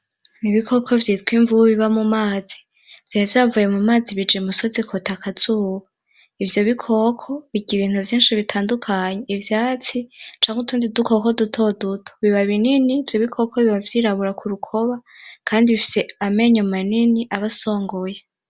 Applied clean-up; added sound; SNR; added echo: none; none; none; none.